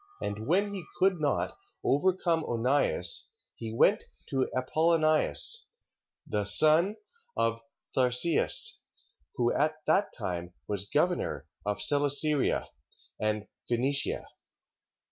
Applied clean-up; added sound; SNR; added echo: none; none; none; none.